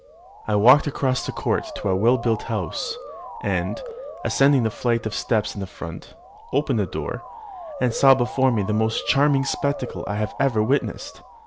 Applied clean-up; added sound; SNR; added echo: none; Motor vehicle (road) / Siren; 14 dB; none.